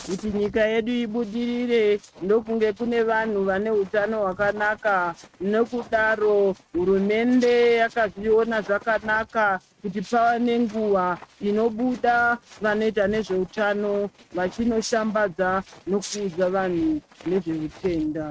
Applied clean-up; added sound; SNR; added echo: neural mask model RNNoise.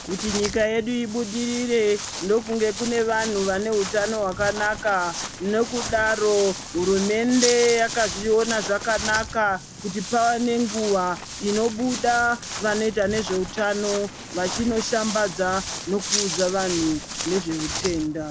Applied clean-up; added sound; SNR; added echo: none; Walk, footsteps; 9 dB; none.